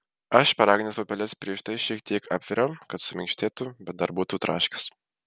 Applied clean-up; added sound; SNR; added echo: none; none; none; none.